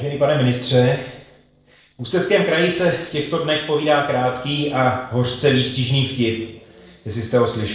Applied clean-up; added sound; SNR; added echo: neural separator model SepFormer DNS4.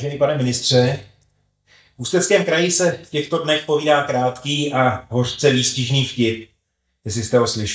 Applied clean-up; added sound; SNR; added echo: neural mask model DeepFilterNet 3.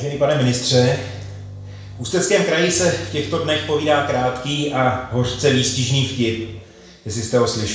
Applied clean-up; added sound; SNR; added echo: none; Bowed string instrument; 15 dB; reverberation time 0.6 s.